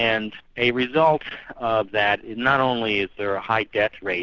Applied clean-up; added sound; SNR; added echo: none; none; none; none.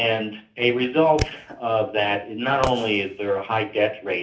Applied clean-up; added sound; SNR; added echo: none; Fireworks; 11 dB; reverberation time 0.3 s.